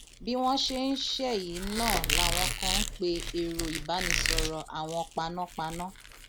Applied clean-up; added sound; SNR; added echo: none; Squeak; 1 dB; none.